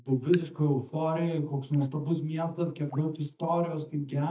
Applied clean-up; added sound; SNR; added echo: neural mask model DeepFilterNet 3.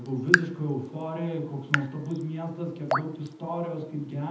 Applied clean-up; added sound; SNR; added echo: none; Raindrop / Drip; 1 dB; reverberation time 0.8 s.